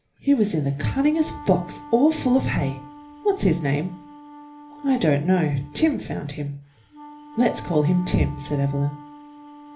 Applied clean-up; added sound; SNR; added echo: none; Wind instrument, woodwind instrument; 18 dB; reverberation time 0.3 s.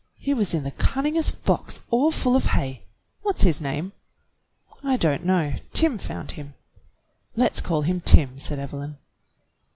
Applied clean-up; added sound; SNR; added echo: none; none; none; none.